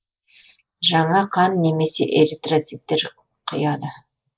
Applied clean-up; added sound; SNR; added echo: neural mask model Resemble Enhance denoiser.